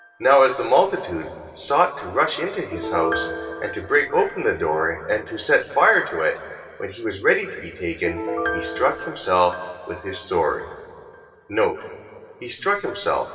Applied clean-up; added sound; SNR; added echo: none; Piano; 12 dB; reverberation time 2.5 s.